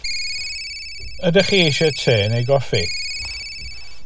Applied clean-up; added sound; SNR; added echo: none; Ringtone; 6 dB; none.